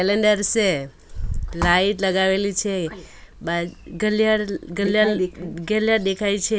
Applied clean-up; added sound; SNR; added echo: none; none; none; none.